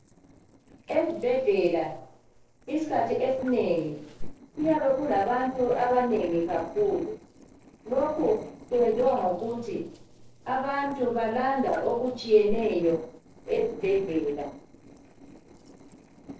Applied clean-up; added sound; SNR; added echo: neural separator model SepFormer DNS4.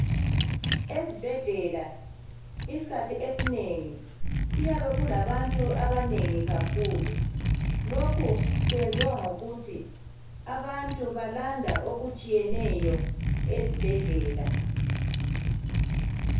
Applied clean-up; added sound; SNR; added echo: none; Liquid; -5 dB; reverberation time 0.6 s.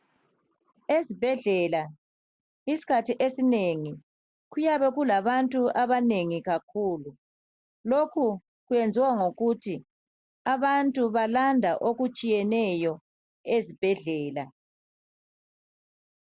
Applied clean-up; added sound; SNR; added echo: none; none; none; none.